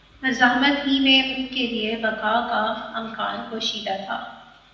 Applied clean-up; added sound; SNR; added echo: none; none; none; reverberation time 0.9 s.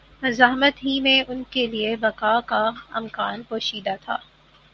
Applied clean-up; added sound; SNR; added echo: none; none; none; none.